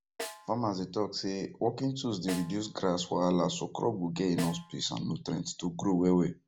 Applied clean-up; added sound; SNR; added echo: none; Snare drum; 17 dB; none.